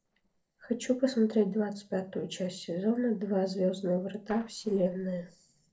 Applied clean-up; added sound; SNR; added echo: neural separator model SepFormer DNS4.